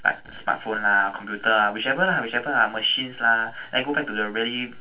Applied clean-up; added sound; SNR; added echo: none; none; none; reverberation time 0.2 s.